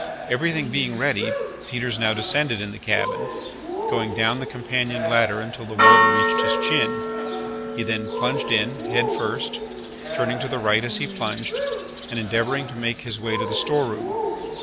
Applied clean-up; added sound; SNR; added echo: none; Cheering + Church bell; -1 dB; none.